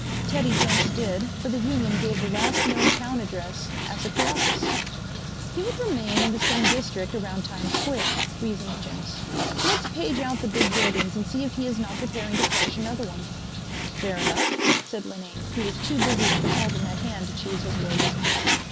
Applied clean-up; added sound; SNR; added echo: none; Frying (food) + Accelerating, revving, vroom; -4 dB; none.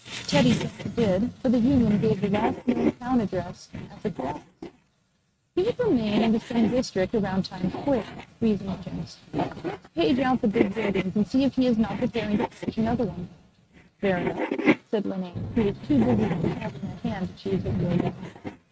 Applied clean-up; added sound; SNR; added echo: neural mask model RNNoise.